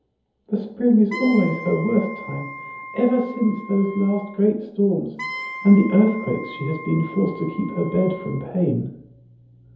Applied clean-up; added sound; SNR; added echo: none; Wind instrument, woodwind instrument; 14 dB; reverberation time 0.7 s.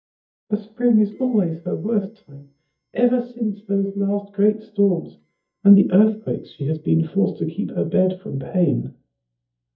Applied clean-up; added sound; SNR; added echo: neural mask model DeepFilterNet 3.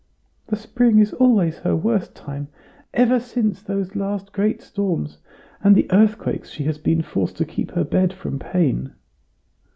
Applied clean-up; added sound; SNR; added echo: none; none; none; none.